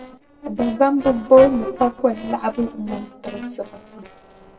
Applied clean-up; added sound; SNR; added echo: neural separator model SepFormer DNS4.